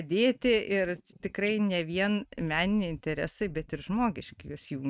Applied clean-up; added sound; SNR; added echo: neural mask model RNNoise.